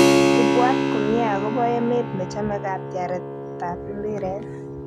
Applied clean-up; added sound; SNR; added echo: none; Keyboard (musical); -3 dB; none.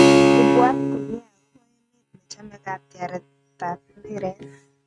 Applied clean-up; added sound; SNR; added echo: neural mask model RNNoise.